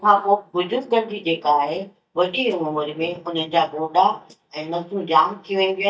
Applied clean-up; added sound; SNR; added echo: neural mask model DeepFilterNet 3.